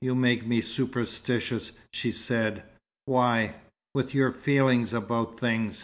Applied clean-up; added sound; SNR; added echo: none; none; none; none.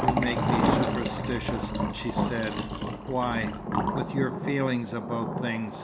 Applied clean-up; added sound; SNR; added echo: none; Liquid + Thunder; -2 dB; none.